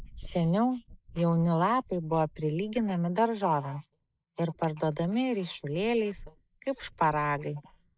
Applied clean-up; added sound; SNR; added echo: neural mask model Resemble Enhance denoiser.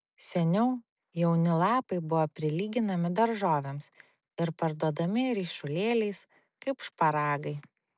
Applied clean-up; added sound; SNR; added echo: none; none; none; none.